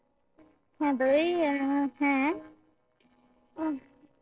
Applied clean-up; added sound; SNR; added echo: neural separator model SepFormer DNS4.